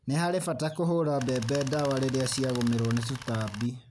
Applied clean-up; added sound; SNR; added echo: none; Tools; 12 dB; none.